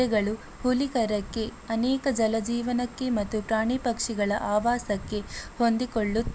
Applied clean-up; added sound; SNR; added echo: none; none; none; none.